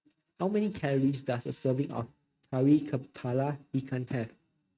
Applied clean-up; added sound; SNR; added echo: neural mask model RNNoise.